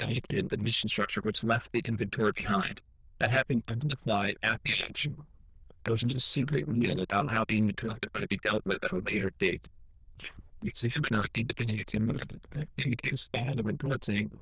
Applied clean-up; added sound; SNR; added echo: neural diffusion model UNIVERSE++.